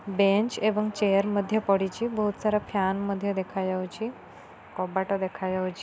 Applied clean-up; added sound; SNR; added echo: none; none; none; none.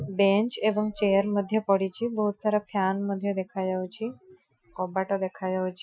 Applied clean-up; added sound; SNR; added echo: classical method Wiener filter.